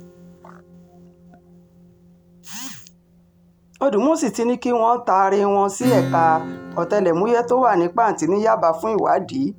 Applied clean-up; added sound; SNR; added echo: none; Acoustic guitar / Strum; 13 dB; none.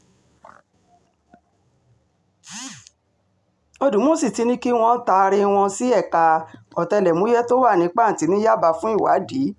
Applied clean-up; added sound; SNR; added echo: none; none; none; none.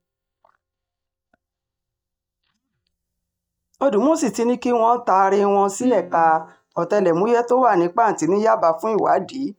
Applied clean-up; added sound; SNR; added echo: neural mask model DeepFilterNet 3.